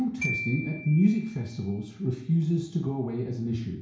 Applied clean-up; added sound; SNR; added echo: none; Glockenspiel; 12 dB; reverberation time 0.6 s.